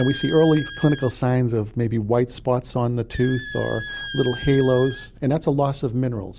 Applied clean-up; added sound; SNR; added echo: none; Squeak; 15 dB; none.